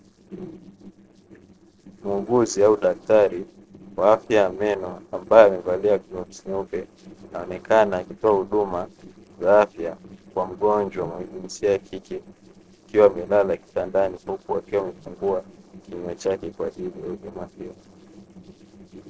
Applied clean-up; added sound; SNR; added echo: neural separator model SepFormer DNS4.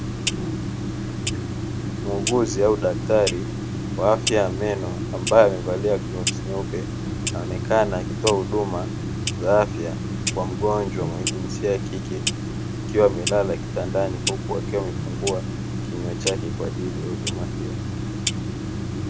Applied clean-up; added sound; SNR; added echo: none; Clock; 2 dB; none.